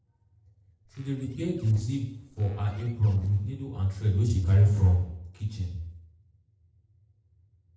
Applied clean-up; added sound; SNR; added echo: neural separator model SepFormer DNS4.